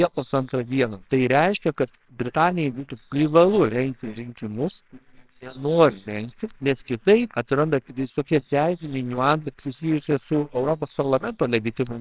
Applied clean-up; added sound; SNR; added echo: neural separator model SepFormer WHAMR!.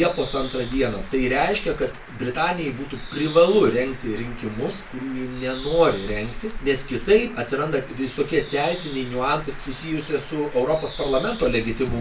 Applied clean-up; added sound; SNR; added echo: none; Bird; 11 dB; reverberation time 0.3 s.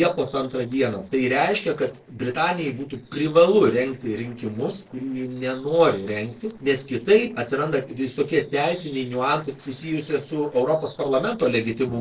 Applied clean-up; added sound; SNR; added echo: neural separator model SepFormer DNS4.